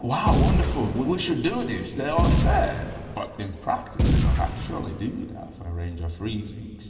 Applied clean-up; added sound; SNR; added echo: none; Boom; -3 dB; reverberation time 2.7 s.